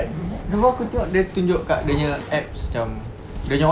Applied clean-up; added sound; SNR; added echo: none; Zipper (clothing); 14 dB; none.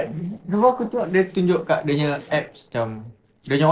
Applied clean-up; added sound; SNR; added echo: neural separator model SepFormer DNS4.